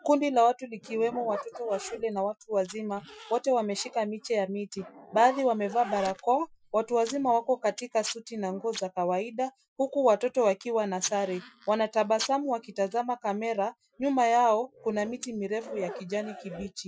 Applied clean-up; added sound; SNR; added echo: classical method Wiener filter.